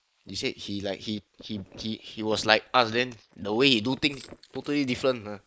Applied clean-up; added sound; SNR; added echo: neural mask model Resemble Enhance denoiser.